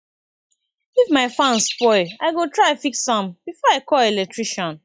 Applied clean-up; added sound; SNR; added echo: classical method log-MMSE.